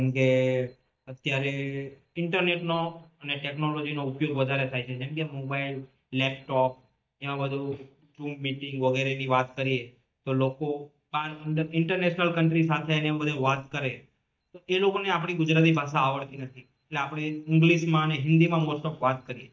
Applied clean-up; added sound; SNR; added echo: neural mask model DeepFilterNet 3.